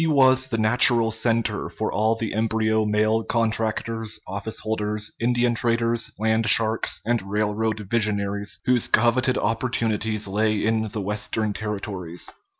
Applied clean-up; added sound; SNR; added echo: none; none; none; none.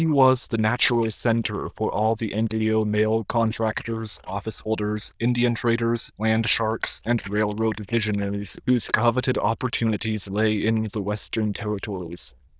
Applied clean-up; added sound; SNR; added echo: neural diffusion model UNIVERSE++.